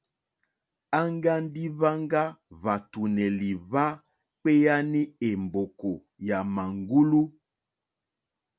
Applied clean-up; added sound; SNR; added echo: none; none; none; none.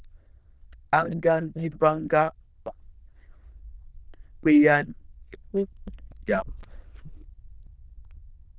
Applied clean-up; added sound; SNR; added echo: neural diffusion model UNIVERSE++.